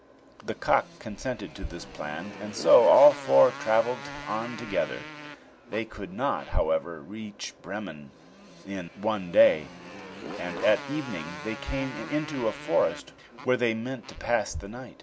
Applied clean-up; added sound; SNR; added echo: none; Motorcycle; 15 dB; none.